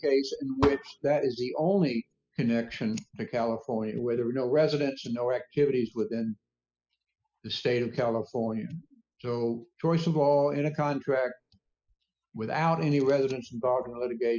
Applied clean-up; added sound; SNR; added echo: classical method spectral subtraction.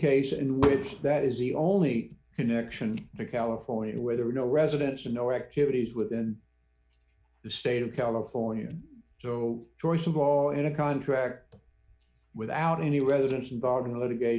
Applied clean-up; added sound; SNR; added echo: none; Fireworks; 6 dB; none.